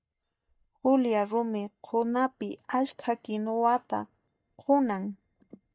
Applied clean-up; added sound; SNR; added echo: neural mask model DeepFilterNet 3.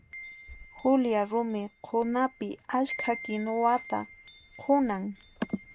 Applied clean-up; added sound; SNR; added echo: none; Wind chime; 15 dB; none.